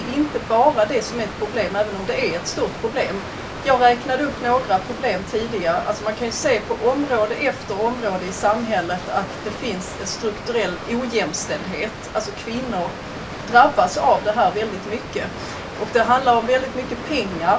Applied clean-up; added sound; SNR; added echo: none; Water; 10 dB; reverberation time 0.2 s.